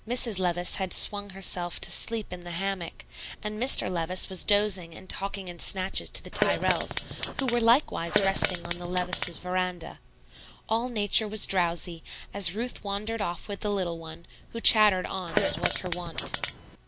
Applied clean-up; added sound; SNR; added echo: none; Fart; 1 dB; none.